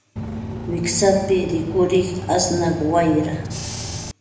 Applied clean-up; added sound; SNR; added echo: none; Bus / Engine; 8 dB; reverberation time 0.9 s.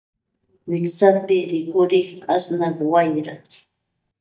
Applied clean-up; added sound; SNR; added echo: neural mask model DeepFilterNet 3.